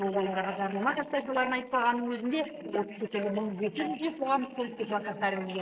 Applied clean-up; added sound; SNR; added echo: neural mask model Resemble Enhance denoiser.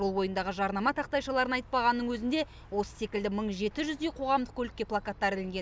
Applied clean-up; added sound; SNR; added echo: none; none; none; none.